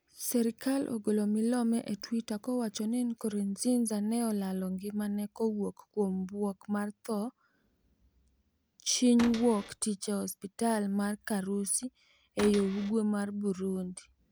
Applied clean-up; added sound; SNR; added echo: none; Cupboard open or close / Door; 10 dB; none.